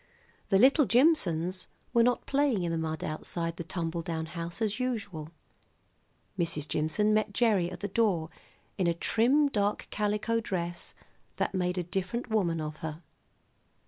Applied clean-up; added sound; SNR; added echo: none; none; none; none.